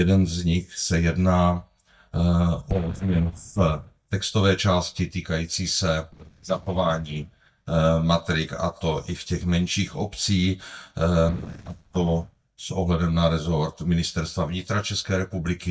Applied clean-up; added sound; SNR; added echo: neural mask model DeepFilterNet 3.